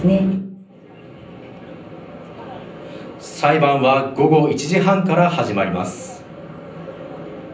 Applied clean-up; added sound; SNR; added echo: none; none; none; reverberation time 0.6 s.